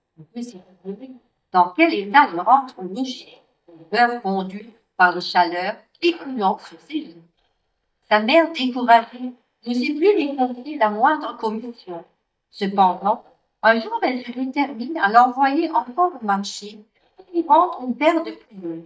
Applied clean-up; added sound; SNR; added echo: neural mask model DeepFilterNet 3.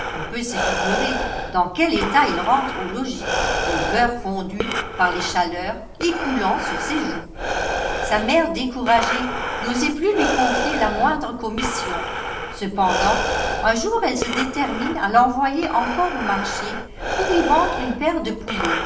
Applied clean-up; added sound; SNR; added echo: none; Breathing; 3 dB; reverberation time 0.6 s.